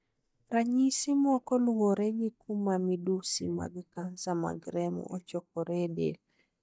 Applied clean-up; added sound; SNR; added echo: neural mask model DeepFilterNet 3.